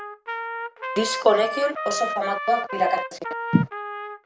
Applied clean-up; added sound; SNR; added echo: none; Trumpet; 6 dB; none.